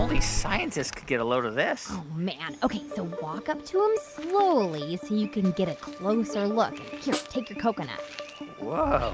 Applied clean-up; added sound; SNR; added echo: none; Snare drum; 9 dB; none.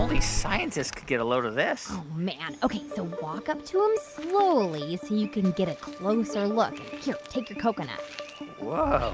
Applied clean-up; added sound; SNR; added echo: none; none; none; none.